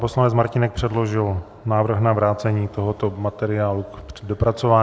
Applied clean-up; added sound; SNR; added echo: none; none; none; none.